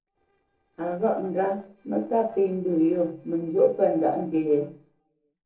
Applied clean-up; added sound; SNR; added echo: neural separator model SepFormer DNS4.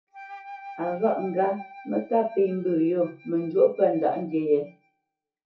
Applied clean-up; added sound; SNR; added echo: classical method WPE with log-MMSE.